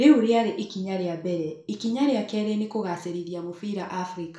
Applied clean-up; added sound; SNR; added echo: none; none; none; reverberation time 0.4 s.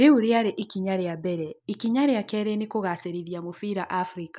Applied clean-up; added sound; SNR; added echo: none; none; none; none.